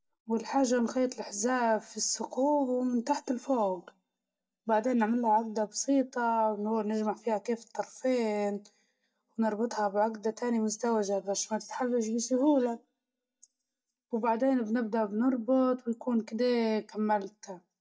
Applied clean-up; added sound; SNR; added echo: neural mask model DeepFilterNet 3.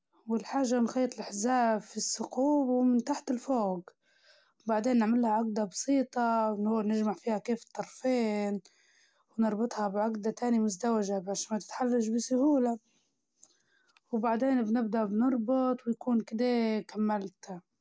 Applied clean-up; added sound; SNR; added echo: none; none; none; none.